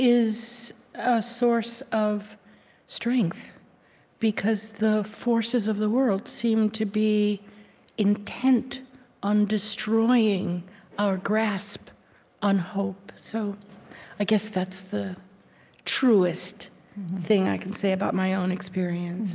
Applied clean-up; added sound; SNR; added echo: none; none; none; none.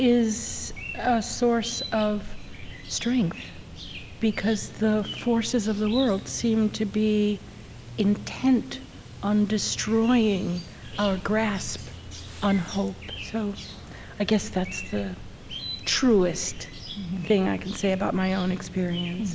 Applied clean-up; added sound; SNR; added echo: none; Chirp, tweet; 12 dB; none.